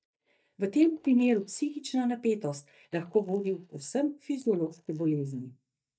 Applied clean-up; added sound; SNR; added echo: neural mask model DeepFilterNet 3.